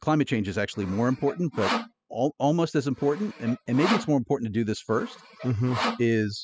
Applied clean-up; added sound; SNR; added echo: classical method spectral subtraction.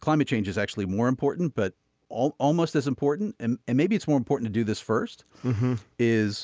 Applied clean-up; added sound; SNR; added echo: none; none; none; none.